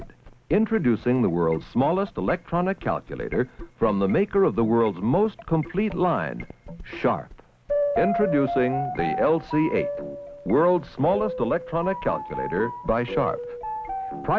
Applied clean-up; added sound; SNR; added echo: none; none; none; none.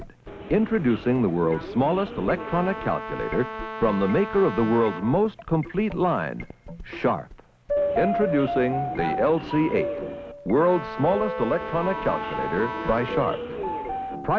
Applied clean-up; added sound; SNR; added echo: none; Brass instrument + Subway, metro, underground; 11 dB; none.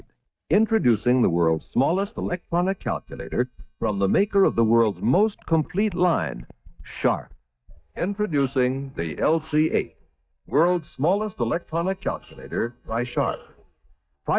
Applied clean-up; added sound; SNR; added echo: neural mask model DeepFilterNet 3.